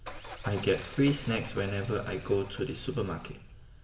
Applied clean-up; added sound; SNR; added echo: none; Car; 14 dB; reverberation time 0.7 s.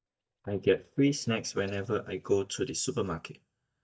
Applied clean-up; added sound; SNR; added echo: neural mask model DeepFilterNet 3.